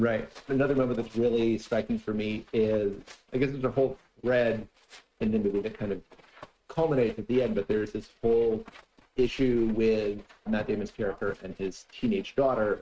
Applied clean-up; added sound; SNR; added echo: neural mask model RNNoise.